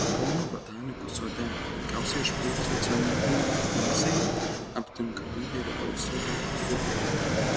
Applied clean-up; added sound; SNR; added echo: none; Fixed-wing aircraft, airplane; -5 dB; none.